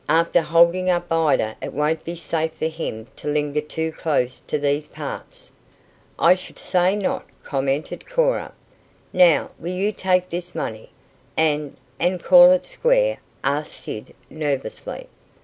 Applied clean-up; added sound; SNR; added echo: none; none; none; none.